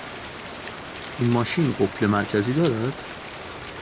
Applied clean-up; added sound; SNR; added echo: none; Rain; 11 dB; none.